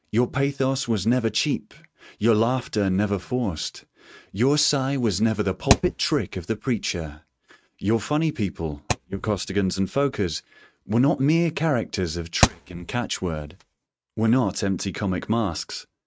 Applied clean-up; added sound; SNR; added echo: neural mask model RNNoise.